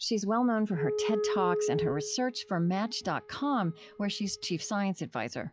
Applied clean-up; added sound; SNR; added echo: classical method log-MMSE.